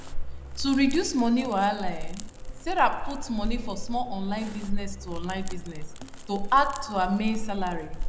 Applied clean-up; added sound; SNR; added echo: none; Crackle; 2 dB; none.